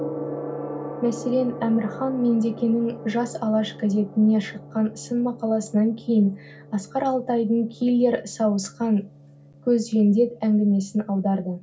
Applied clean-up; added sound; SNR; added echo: none; Gong; 15 dB; reverberation time 0.4 s.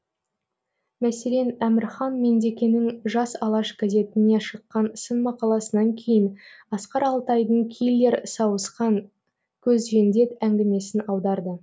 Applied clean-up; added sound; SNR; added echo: none; none; none; none.